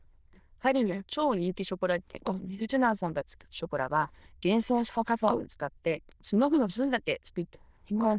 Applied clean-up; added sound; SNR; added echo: neural diffusion model UNIVERSE++.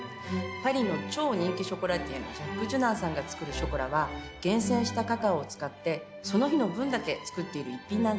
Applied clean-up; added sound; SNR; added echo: none; none; none; none.